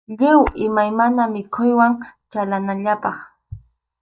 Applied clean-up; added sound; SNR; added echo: neural mask model DeepFilterNet 3.